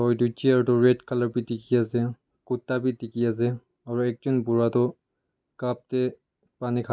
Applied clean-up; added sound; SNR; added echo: none; none; none; none.